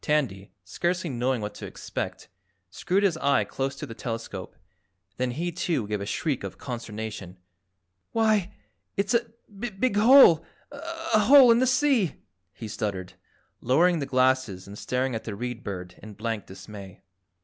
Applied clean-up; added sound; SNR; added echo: none; none; none; none.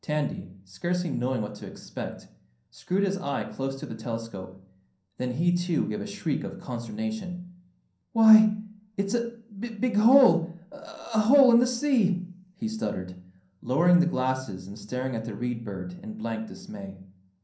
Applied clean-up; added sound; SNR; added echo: none; none; none; reverberation time 0.6 s.